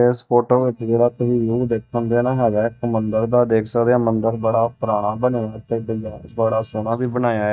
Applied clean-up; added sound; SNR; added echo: neural mask model DeepFilterNet 3.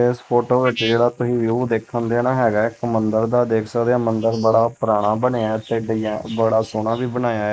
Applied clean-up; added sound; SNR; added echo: neural mask model Resemble Enhance denoiser.